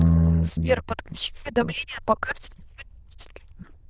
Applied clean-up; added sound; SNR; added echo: neural diffusion model UNIVERSE++.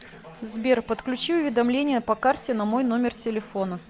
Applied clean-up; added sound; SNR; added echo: none; none; none; none.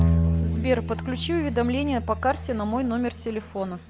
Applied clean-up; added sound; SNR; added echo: none; Bowed string instrument; 2 dB; none.